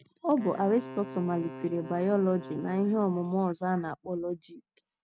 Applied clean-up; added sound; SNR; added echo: neural mask model RNNoise.